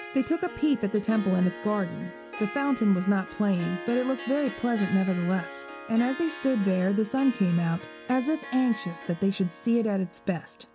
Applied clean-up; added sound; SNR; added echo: none; Harp; 14 dB; none.